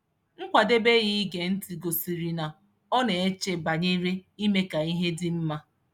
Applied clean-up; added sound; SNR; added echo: none; none; none; none.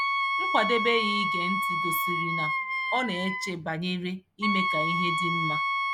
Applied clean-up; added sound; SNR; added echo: none; Wind instrument, woodwind instrument; -3 dB; none.